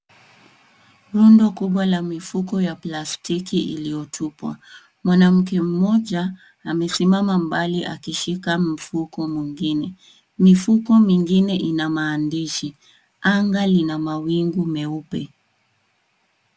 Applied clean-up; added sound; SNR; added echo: none; none; none; none.